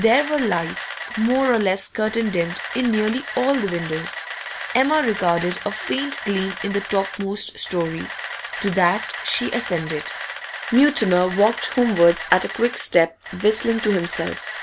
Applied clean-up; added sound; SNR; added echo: none; Camera; 10 dB; none.